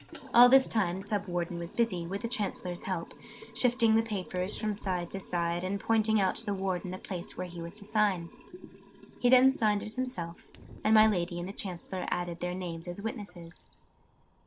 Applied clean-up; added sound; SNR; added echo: none; Liquid + Fire; 18 dB; none.